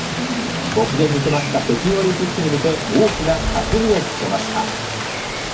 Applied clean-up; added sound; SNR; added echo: none; Rain; 5 dB; reverberation time 0.3 s.